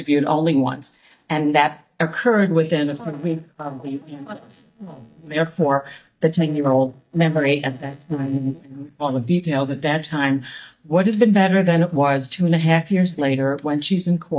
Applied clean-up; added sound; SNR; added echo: neural mask model DeepFilterNet 3.